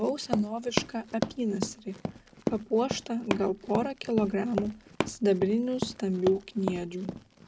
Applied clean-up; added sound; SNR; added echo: none; Run; 6 dB; none.